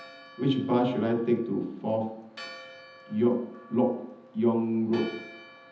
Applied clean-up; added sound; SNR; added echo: none; Church bell; 19 dB; reverberation time 0.8 s.